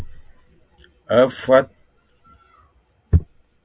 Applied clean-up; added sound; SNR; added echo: none; none; none; none.